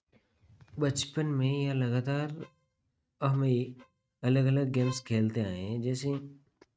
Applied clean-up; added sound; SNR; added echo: neural mask model RNNoise.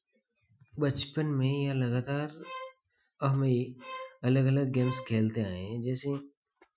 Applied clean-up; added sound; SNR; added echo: classical method Wiener filter.